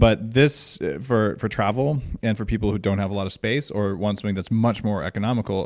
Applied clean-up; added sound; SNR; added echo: none; none; none; none.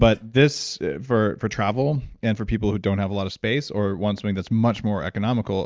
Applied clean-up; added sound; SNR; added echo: neural mask model DeepFilterNet 3.